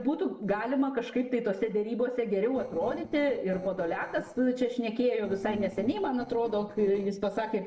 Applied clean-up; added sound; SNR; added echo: neural separator model SepFormer DNS4.